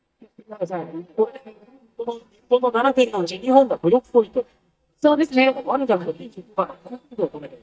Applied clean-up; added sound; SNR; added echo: neural mask model DeepFilterNet 3.